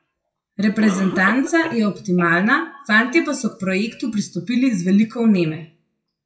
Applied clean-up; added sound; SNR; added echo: classical method WPE with log-MMSE.